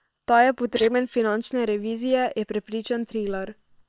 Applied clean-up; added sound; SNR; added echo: neural separator model SepFormer WHAM!.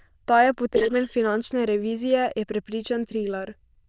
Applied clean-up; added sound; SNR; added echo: neural diffusion model UNIVERSE++.